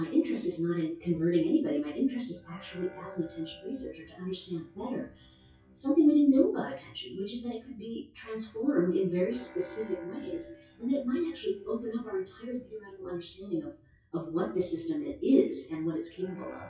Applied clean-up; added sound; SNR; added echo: classical method WPE with log-MMSE.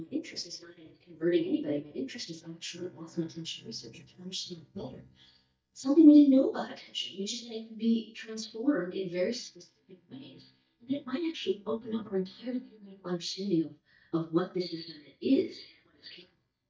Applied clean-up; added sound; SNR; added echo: neural mask model DeepFilterNet 3.